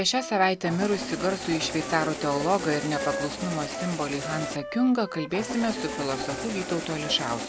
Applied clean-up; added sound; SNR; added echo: none; Engine starting + Wind instrument, woodwind instrument; 6 dB; none.